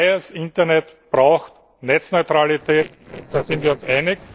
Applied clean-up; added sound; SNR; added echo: neural separator model SepFormer DNS4.